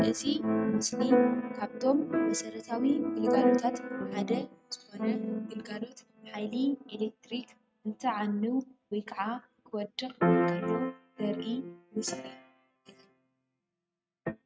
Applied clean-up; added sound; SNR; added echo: neural mask model RNNoise.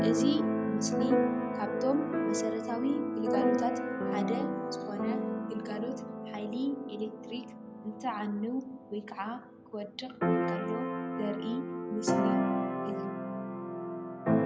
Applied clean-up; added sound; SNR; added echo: none; Keyboard (musical); -4 dB; none.